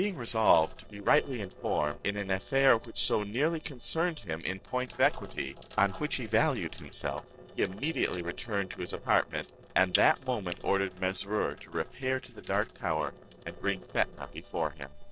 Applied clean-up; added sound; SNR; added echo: neural separator model SepFormer DNS4.